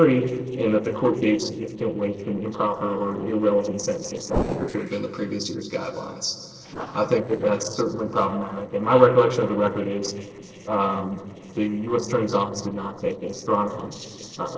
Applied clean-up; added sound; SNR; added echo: neural separator model SepFormer DNS4.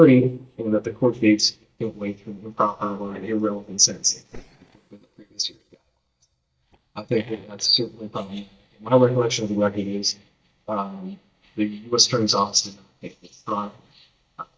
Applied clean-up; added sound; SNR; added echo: neural mask model DeepFilterNet 3.